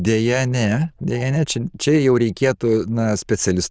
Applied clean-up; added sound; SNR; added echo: neural diffusion model UNIVERSE++.